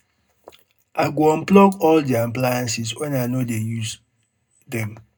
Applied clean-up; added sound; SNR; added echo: none; none; none; reverberation time 0.2 s.